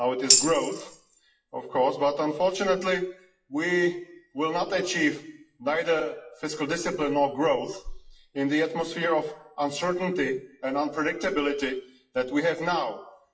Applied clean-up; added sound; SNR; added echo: classical method WPE with log-MMSE.